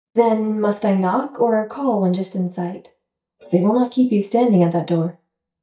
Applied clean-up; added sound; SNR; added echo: neural mask model DeepFilterNet 3.